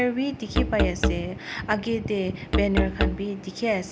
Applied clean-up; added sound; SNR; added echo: none; Musical instrument; 0 dB; none.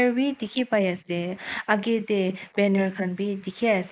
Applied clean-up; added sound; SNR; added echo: neural mask model Resemble Enhance denoiser.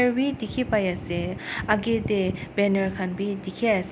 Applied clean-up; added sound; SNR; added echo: none; none; none; none.